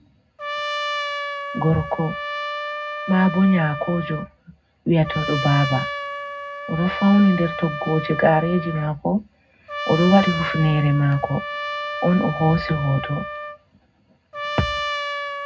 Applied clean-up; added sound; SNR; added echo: none; Trumpet; 7 dB; reverberation time 0.3 s.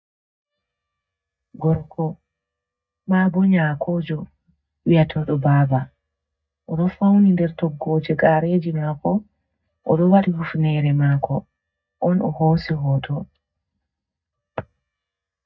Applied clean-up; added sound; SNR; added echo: neural mask model DeepFilterNet 3.